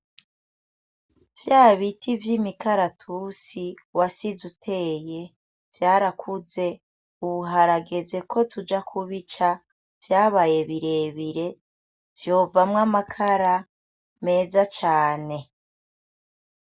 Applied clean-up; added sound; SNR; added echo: none; none; none; none.